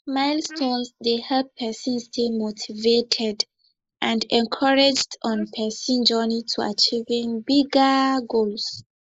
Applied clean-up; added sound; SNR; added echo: neural mask model Resemble Enhance denoiser.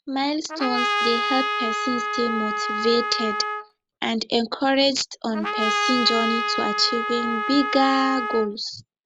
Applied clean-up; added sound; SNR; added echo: none; Trumpet; 1 dB; none.